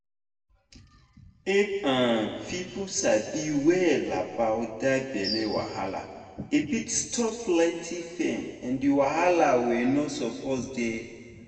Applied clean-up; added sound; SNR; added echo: none; none; none; reverberation time 1.7 s.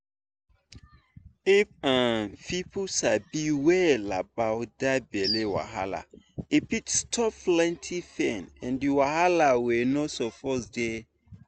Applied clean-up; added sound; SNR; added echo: none; none; none; none.